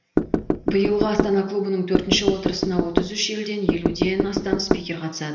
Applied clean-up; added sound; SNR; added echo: none; Knock / Wood; -1 dB; reverberation time 0.8 s.